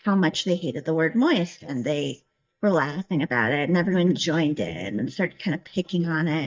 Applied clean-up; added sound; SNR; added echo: neural mask model DeepFilterNet 3.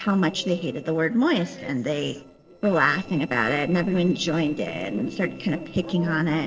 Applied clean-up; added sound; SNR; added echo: neural separator model SepFormer DNS4.